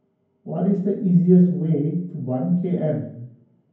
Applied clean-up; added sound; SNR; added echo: none; none; none; reverberation time 0.9 s.